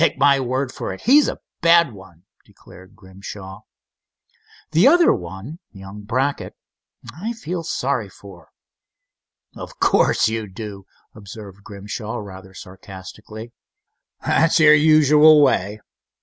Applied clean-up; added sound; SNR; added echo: none; none; none; none.